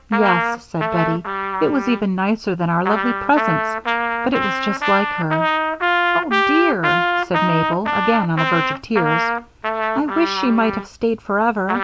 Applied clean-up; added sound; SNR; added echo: none; Trumpet; 1 dB; none.